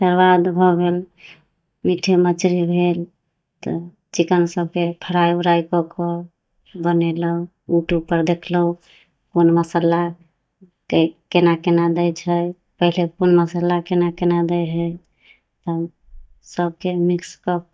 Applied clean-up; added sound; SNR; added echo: neural mask model DeepFilterNet 3.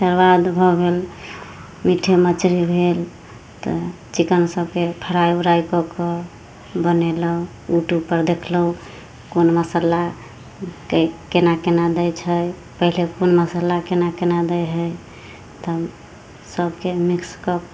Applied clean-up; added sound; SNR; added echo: none; none; none; none.